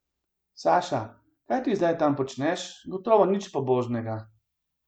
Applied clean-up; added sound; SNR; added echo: none; none; none; none.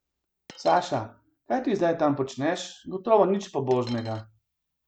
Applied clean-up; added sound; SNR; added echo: none; Coin (dropping); 18 dB; none.